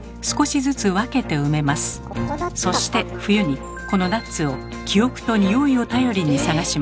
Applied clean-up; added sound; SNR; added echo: none; none; none; none.